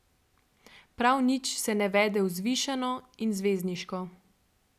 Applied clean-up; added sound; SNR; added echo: none; none; none; none.